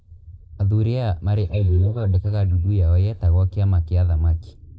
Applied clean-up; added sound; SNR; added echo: neural mask model Resemble Enhance denoiser.